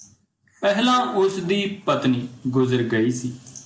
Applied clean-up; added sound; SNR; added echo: none; none; none; none.